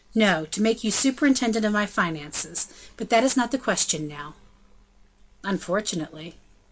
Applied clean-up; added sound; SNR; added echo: none; none; none; none.